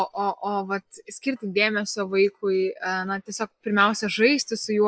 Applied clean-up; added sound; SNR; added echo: neural mask model DeepFilterNet 3.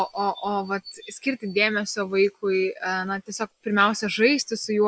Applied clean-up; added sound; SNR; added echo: none; none; none; none.